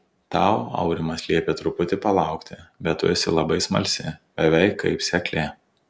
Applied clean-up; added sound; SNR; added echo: none; none; none; none.